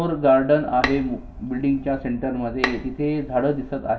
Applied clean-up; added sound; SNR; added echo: none; Bowed string instrument; 10 dB; reverberation time 0.2 s.